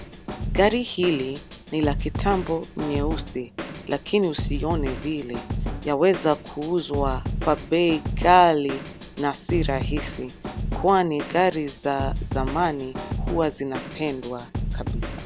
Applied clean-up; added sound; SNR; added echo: none; Drum kit; 6 dB; none.